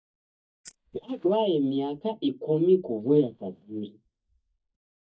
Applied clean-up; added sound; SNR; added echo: neural mask model DeepFilterNet 3.